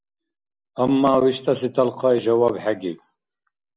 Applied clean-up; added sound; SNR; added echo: none; none; none; none.